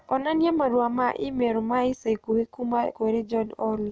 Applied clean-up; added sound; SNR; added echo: none; none; none; none.